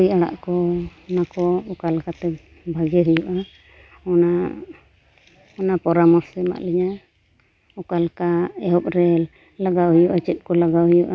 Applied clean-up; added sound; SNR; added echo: none; none; none; none.